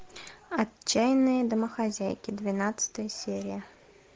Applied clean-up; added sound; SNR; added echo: none; none; none; none.